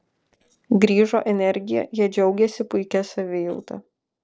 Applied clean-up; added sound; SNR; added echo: neural separator model SepFormer DNS4.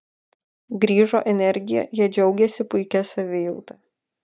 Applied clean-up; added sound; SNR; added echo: neural mask model DeepFilterNet 3.